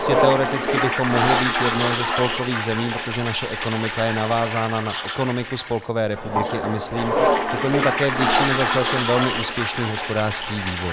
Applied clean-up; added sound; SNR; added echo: none; Toilet flush; -1 dB; none.